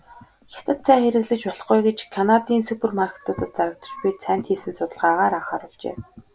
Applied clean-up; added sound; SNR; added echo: none; none; none; none.